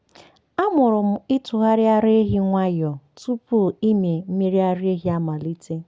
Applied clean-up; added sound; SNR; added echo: none; none; none; none.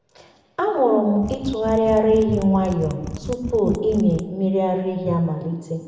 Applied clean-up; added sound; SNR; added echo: none; Mechanisms; 12 dB; reverberation time 1.0 s.